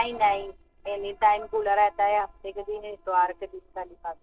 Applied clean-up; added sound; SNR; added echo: neural separator model SepFormer DNS4.